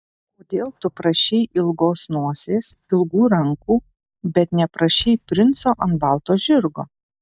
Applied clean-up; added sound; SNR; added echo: neural mask model DeepFilterNet 3.